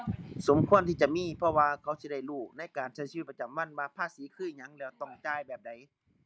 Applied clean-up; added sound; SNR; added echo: none; none; none; none.